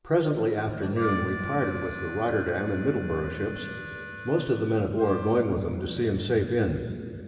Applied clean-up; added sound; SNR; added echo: none; Harmonica; 13 dB; reverberation time 2.7 s.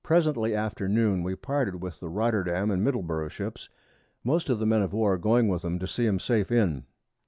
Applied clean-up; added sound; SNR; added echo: none; none; none; none.